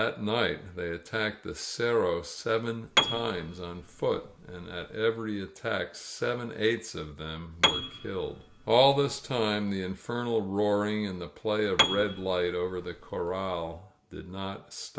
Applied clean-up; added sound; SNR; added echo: none; Piano; 4 dB; none.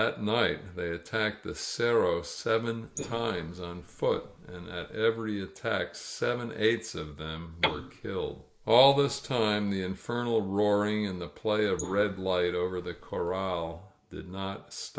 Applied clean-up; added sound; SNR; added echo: neural mask model Resemble Enhance denoiser.